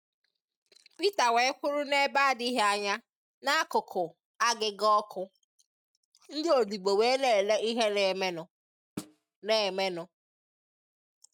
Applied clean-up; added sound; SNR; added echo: neural mask model RNNoise.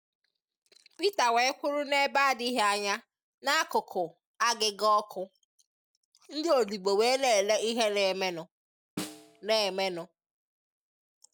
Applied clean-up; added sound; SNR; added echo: none; Snare drum; 16 dB; none.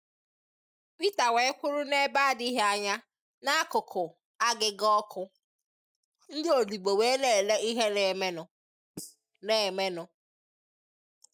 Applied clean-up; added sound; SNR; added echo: neural mask model DeepFilterNet 3.